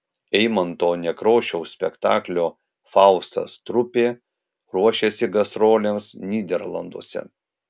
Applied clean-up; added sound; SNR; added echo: none; none; none; none.